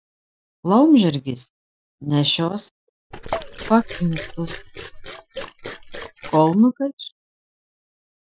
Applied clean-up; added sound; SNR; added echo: classical method Wiener filter.